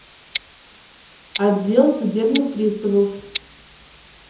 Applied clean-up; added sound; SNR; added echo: none; Tick-tock; 15 dB; reverberation time 0.7 s.